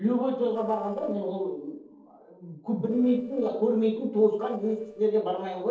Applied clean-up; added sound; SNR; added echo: neural separator model SepFormer DNS4.